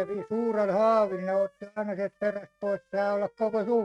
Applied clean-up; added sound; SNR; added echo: neural mask model RNNoise.